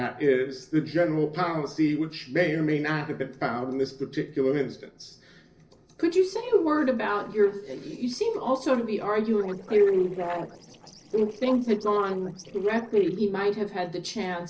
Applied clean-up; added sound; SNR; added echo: neural separator model SepFormer DNS4.